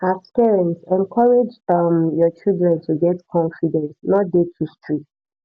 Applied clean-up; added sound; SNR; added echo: none; none; none; none.